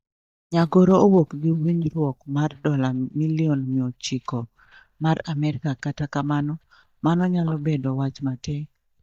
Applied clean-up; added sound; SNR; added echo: neural mask model DeepFilterNet 3.